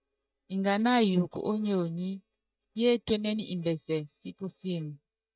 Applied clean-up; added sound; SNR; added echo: neural mask model DeepFilterNet 3.